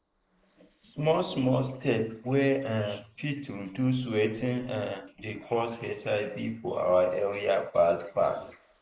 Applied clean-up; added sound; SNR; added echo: neural mask model Resemble Enhance denoiser.